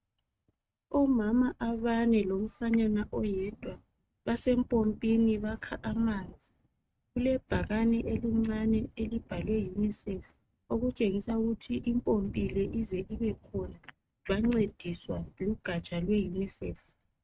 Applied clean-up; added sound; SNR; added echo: neural mask model RNNoise.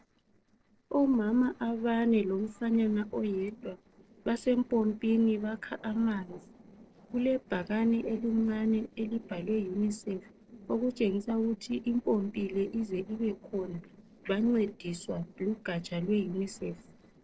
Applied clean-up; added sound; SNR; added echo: neural separator model SepFormer DNS4.